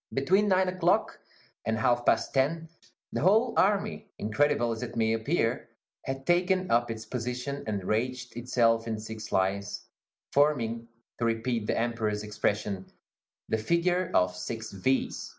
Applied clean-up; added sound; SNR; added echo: none; none; none; none.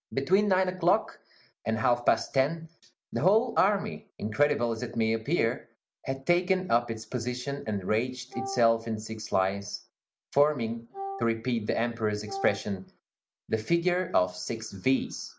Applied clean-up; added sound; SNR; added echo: none; Wind instrument, woodwind instrument; 10 dB; none.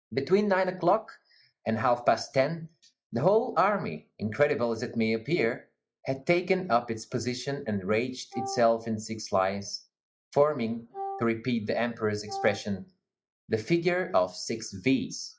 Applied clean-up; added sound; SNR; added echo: classical method log-MMSE.